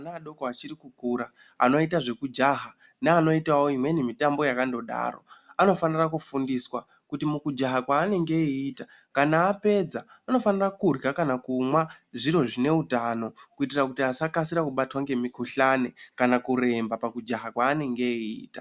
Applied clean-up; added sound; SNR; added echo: none; none; none; none.